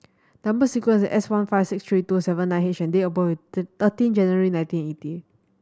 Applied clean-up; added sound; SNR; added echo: none; none; none; none.